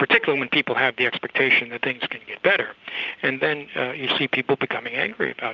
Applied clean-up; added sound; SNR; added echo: none; none; none; none.